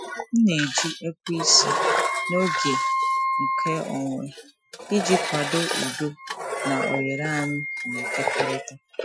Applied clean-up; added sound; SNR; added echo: classical method Wiener filter.